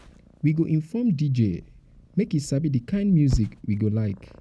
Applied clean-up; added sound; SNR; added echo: none; Purr; 13 dB; none.